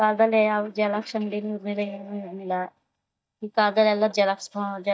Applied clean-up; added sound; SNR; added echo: neural mask model DeepFilterNet 3.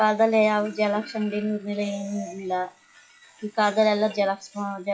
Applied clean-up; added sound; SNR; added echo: classical method log-MMSE.